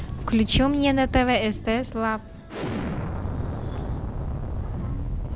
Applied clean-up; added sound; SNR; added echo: none; Explosion; 4 dB; none.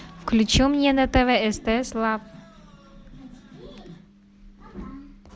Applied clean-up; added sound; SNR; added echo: none; none; none; none.